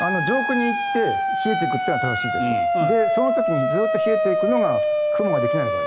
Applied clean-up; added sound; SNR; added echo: none; Siren; -3 dB; none.